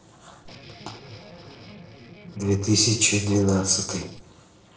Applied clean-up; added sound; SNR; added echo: neural separator model SepFormer DNS4.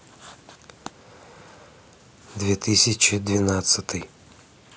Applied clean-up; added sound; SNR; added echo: none; none; none; none.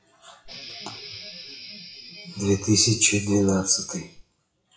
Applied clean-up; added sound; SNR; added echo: classical method WPE with log-MMSE.